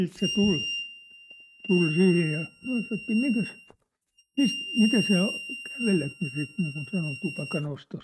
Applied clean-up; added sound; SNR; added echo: neural mask model RNNoise.